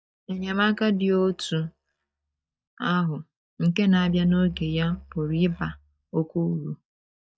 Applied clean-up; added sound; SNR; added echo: neural mask model DeepFilterNet 3.